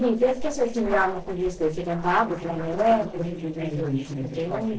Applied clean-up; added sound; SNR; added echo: neural separator model SepFormer DNS4.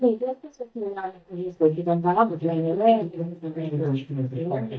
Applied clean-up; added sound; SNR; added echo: neural mask model DeepFilterNet 3.